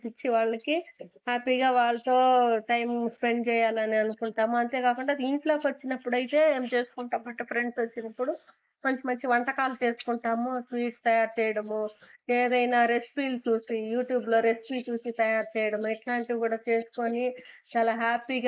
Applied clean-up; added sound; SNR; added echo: neural mask model Resemble Enhance denoiser.